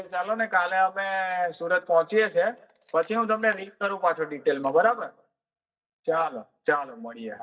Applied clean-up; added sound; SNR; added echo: neural mask model DeepFilterNet 3.